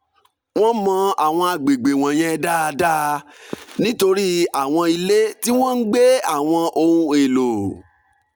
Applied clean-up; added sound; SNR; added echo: none; none; none; none.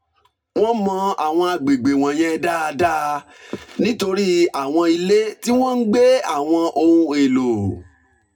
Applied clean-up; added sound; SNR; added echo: none; none; none; reverberation time 0.2 s.